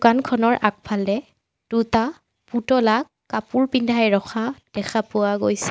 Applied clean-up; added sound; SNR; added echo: none; none; none; none.